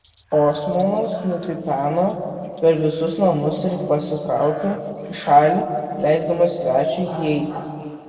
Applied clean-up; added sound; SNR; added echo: neural separator model SepFormer DNS4.